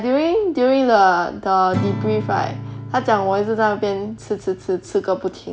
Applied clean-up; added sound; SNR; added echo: none; Acoustic guitar / Strum; 12 dB; none.